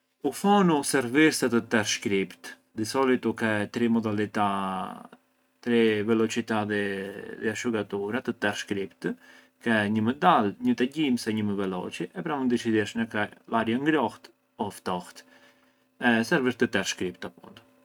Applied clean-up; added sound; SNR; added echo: none; none; none; none.